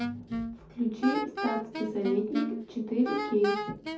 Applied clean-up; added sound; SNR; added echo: none; Wind instrument, woodwind instrument; 5 dB; reverberation time 0.5 s.